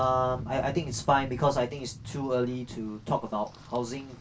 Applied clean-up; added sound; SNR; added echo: none; Rain; 13 dB; reverberation time 0.2 s.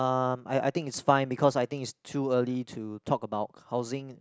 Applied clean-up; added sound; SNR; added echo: none; none; none; none.